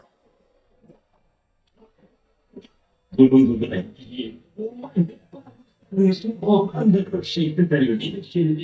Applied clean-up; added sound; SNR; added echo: neural mask model DeepFilterNet 3.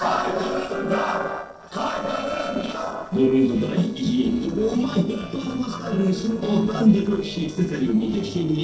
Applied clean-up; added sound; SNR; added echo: neural separator model SepFormer DNS4.